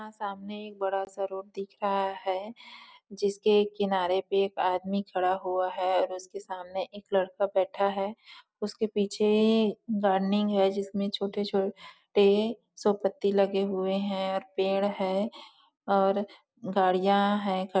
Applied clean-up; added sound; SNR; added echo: none; none; none; none.